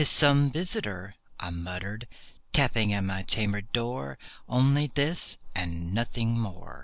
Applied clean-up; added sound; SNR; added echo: none; none; none; none.